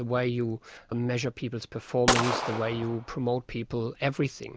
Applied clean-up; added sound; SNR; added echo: none; Gunshot, gunfire; 1 dB; none.